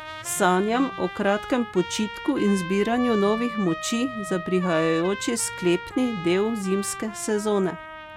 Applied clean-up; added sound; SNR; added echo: none; Trumpet; 11 dB; none.